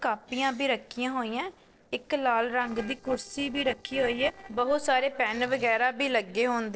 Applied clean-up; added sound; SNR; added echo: neural separator model SepFormer DNS4.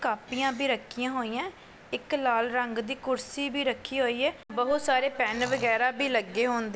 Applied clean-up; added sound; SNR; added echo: none; none; none; none.